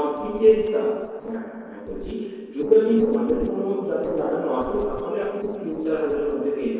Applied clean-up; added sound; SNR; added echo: neural separator model SepFormer DNS4.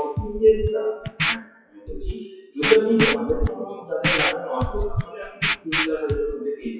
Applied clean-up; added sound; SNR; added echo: classical method WPE with log-MMSE.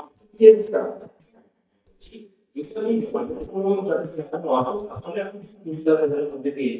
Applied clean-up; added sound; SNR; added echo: neural mask model DeepFilterNet 3.